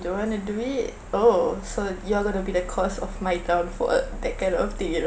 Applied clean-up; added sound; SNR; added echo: none; none; none; none.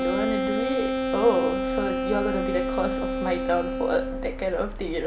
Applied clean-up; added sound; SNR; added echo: none; Wind instrument, woodwind instrument; 1 dB; none.